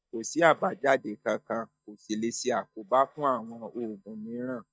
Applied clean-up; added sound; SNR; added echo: neural mask model DeepFilterNet 3.